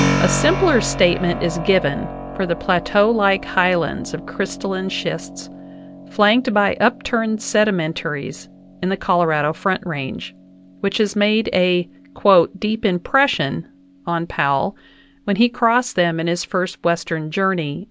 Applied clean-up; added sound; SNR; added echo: none; Keyboard (musical); 11 dB; none.